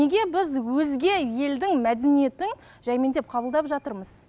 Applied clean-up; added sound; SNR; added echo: none; none; none; none.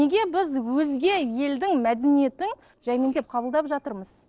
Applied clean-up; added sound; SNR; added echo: neural separator model SepFormer DNS4.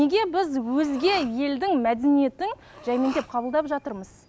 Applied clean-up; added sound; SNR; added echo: none; Respiratory sounds; 20 dB; none.